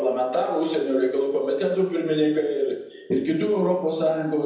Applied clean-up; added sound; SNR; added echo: none; none; none; reverberation time 0.8 s.